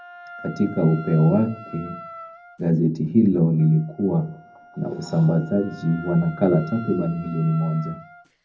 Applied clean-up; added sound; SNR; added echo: none; Wind instrument, woodwind instrument; 19 dB; reverberation time 0.4 s.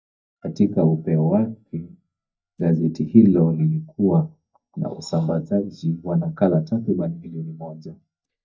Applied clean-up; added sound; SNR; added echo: neural mask model DeepFilterNet 3.